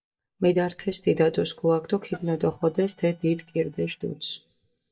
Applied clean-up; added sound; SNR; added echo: neural mask model DeepFilterNet 3.